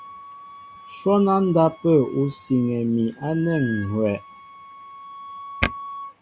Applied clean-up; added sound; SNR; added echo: none; Wind instrument, woodwind instrument; 17 dB; none.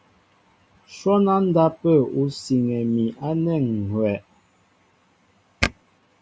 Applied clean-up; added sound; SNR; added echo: none; none; none; none.